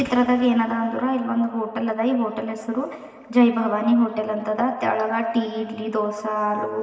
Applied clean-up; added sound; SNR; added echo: none; none; none; reverberation time 2.3 s.